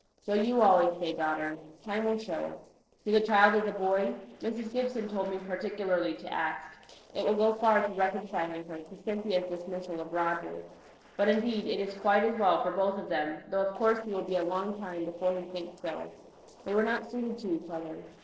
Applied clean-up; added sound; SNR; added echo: neural separator model SepFormer DNS4.